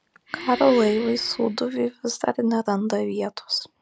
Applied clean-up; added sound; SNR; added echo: none; Breathing; 14 dB; none.